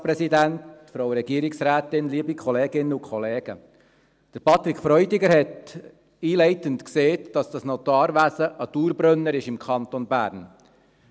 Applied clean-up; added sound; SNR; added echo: none; none; none; none.